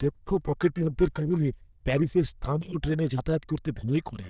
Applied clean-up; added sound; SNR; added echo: neural diffusion model UNIVERSE++.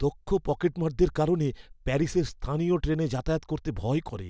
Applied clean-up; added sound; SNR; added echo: none; none; none; none.